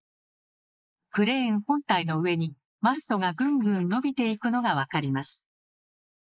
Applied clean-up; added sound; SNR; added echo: neural mask model Resemble Enhance denoiser.